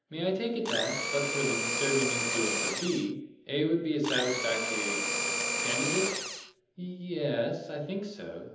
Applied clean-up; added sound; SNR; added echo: none; Domestic sounds, home sounds; -1 dB; reverberation time 0.9 s.